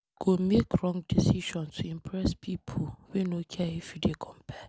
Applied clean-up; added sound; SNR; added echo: none; none; none; none.